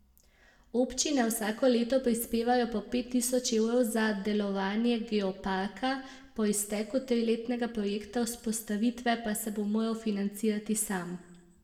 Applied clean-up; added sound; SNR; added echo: none; none; none; reverberation time 0.8 s.